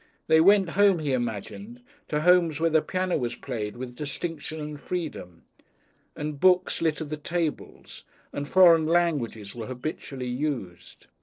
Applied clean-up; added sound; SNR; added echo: neural separator model SepFormer DNS4.